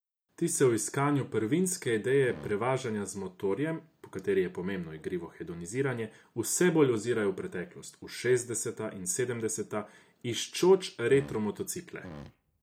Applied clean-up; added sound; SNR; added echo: none; Fart; 16 dB; none.